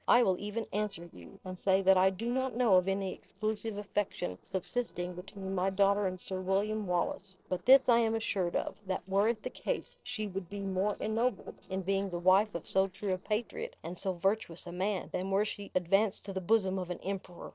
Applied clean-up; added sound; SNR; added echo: neural separator model SepFormer DNS4.